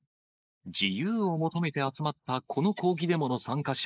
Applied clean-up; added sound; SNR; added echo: neural mask model Resemble Enhance denoiser.